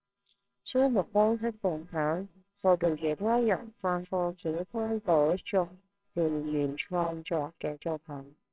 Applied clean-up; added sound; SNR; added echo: neural separator model SepFormer WHAMR!.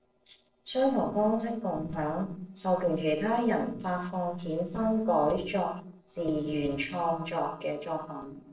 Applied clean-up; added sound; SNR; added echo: neural separator model SepFormer DNS4.